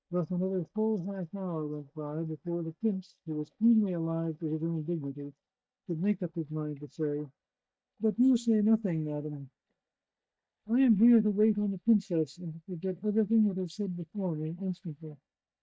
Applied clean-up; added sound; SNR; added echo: neural mask model DeepFilterNet 3.